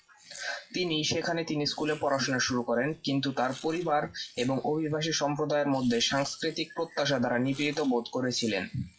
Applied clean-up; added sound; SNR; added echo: classical method WPE with log-MMSE.